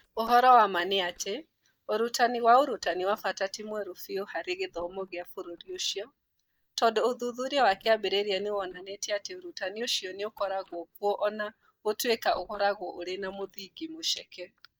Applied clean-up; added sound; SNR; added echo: neural mask model DeepFilterNet 3.